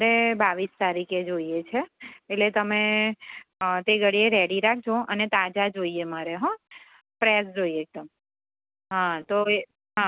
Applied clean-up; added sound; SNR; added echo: none; none; none; none.